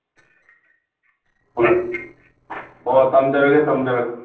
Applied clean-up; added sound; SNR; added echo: neural separator model SepFormer DNS4.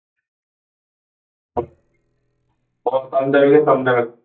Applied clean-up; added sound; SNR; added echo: neural mask model DeepFilterNet 3.